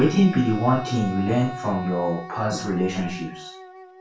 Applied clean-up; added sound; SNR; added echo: none; Wind instrument, woodwind instrument; 13 dB; reverberation time 0.3 s.